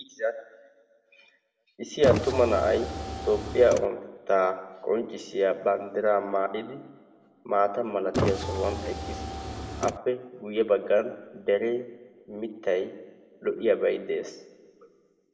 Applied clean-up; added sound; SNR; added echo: none; Car; 3 dB; reverberation time 1.0 s.